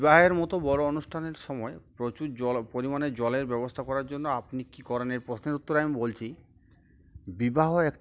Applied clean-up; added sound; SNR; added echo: none; none; none; none.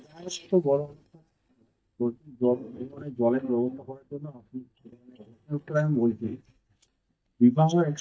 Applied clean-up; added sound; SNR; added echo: neural mask model DeepFilterNet 3.